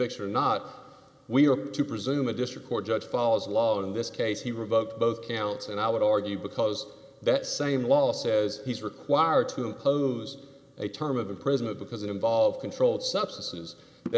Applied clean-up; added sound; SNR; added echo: none; none; none; none.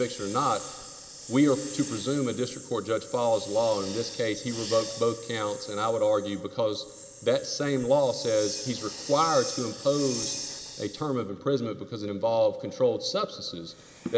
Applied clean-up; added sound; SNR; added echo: none; Hiss; 13 dB; none.